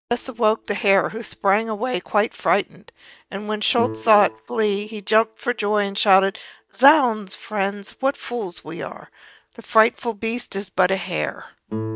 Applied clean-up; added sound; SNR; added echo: neural mask model DeepFilterNet 3.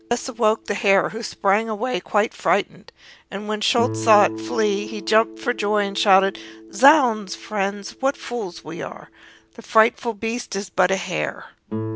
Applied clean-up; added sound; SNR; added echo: none; Guitar; 14 dB; none.